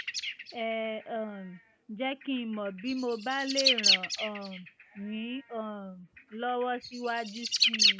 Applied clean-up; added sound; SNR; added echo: none; Bird; -2 dB; none.